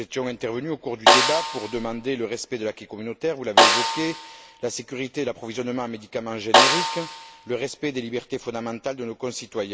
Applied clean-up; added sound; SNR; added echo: none; Snare drum; -5 dB; none.